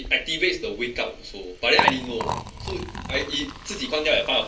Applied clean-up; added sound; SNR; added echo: none; Liquid; 6 dB; reverberation time 0.3 s.